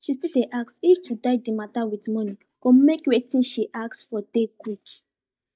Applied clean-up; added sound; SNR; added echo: neural mask model DeepFilterNet 3.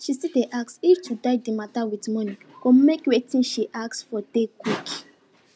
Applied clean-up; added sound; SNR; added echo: none; none; none; none.